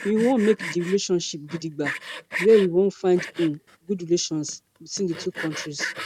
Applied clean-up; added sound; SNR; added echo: none; Sawing; 12 dB; none.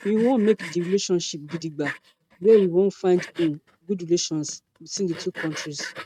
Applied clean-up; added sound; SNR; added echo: neural mask model RNNoise.